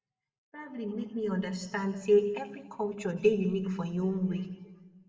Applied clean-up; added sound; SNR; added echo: none; none; none; reverberation time 1.3 s.